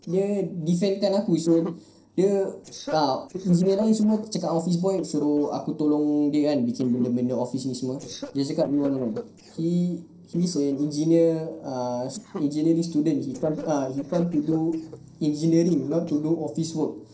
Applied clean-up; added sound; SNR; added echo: neural separator model SepFormer DNS4.